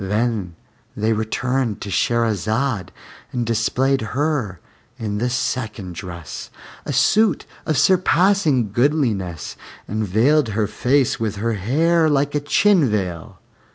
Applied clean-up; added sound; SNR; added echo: none; none; none; none.